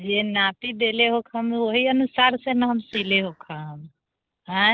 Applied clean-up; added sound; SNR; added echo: neural separator model SepFormer DNS4.